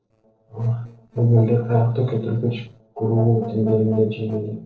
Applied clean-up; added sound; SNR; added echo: neural separator model SepFormer DNS4.